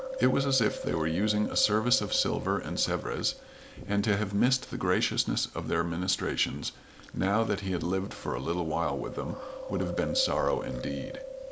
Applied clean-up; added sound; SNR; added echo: none; Chewing, mastication; 11 dB; none.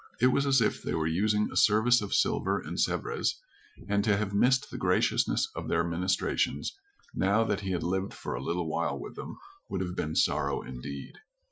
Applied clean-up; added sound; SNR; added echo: classical method Wiener filter.